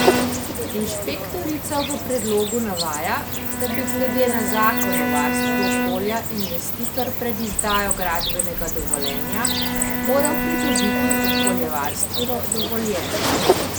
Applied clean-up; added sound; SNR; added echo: none; Cricket + Bowed string instrument; -3 dB; none.